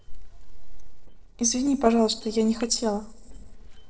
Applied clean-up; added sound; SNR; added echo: neural separator model SepFormer DNS4.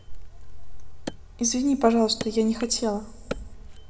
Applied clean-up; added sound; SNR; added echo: none; Wood; 16 dB; reverberation time 2.0 s.